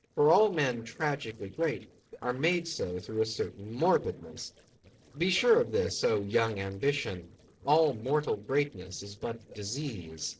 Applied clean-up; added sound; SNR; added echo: neural separator model SepFormer DNS4.